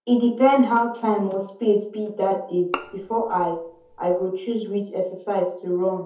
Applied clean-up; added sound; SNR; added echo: none; Bowed string instrument; 15 dB; reverberation time 0.5 s.